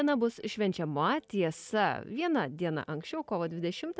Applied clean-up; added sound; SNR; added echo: none; none; none; none.